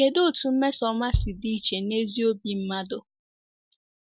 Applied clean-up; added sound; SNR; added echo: none; Bass drum; 6 dB; none.